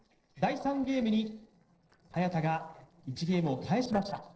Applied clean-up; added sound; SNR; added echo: neural separator model SepFormer DNS4.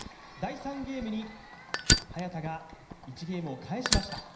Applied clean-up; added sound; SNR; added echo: none; Fire; -4 dB; reverberation time 0.9 s.